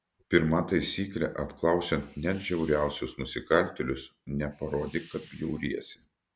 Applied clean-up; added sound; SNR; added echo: none; Hiss; 19 dB; none.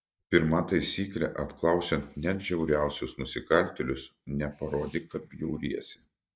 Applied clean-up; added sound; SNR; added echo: neural mask model DeepFilterNet 3.